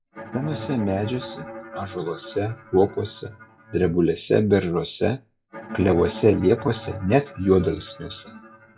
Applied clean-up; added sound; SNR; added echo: classical method log-MMSE.